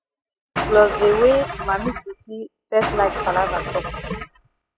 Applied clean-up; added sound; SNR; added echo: classical method spectral subtraction.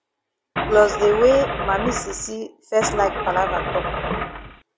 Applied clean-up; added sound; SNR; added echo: none; Engine starting / Car; 4 dB; none.